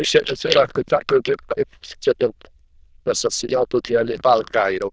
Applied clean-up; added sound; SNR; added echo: neural diffusion model UNIVERSE++.